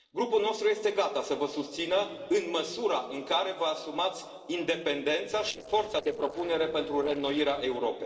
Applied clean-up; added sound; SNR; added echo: neural separator model SepFormer DNS4.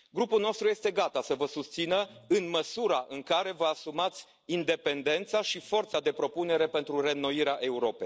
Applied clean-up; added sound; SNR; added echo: none; none; none; none.